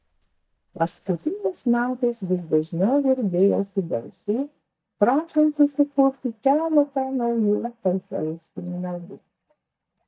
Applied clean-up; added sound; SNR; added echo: neural mask model DeepFilterNet 3.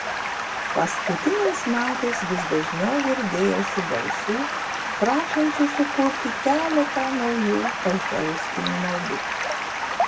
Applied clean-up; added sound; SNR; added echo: none; Stream; 2 dB; reverberation time 0.2 s.